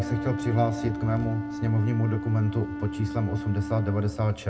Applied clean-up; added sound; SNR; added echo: none; Wind instrument, woodwind instrument; 8 dB; reverberation time 0.2 s.